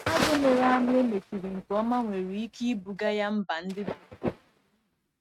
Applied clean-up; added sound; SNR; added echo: neural mask model RNNoise.